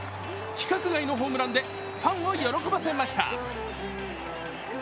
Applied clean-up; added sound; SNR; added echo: none; none; none; none.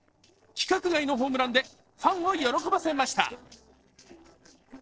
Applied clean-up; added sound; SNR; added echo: neural separator model SepFormer DNS4.